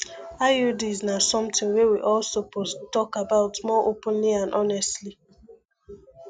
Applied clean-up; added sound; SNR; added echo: none; none; none; none.